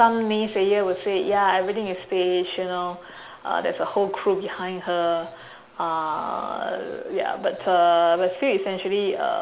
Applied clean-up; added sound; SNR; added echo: none; none; none; none.